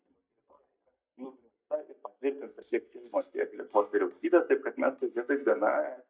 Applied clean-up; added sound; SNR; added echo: neural mask model DeepFilterNet 3.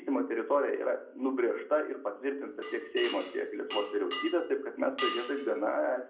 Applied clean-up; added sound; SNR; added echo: none; Glass; 9 dB; reverberation time 0.5 s.